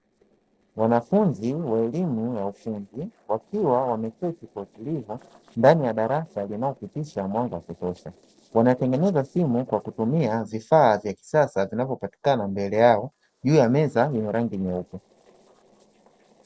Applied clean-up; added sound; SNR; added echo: neural separator model SepFormer DNS4.